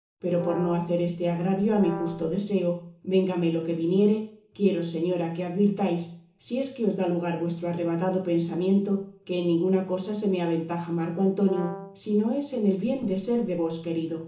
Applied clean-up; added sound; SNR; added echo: none; Brass instrument; 12 dB; reverberation time 0.8 s.